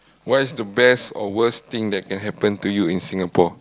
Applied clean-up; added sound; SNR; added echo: none; none; none; none.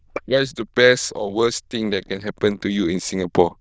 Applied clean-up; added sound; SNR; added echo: neural diffusion model UNIVERSE++.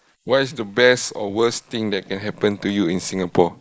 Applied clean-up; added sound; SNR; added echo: neural mask model Resemble Enhance denoiser.